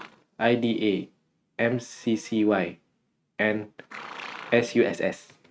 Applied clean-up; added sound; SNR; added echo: neural mask model RNNoise.